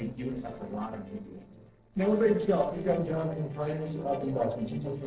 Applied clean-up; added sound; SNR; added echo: neural separator model SepFormer DNS4.